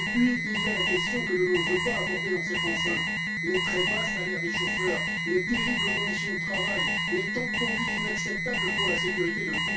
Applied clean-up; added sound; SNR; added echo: none; Alarm; -3 dB; reverberation time 0.2 s.